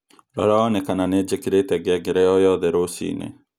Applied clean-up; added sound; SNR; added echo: none; none; none; none.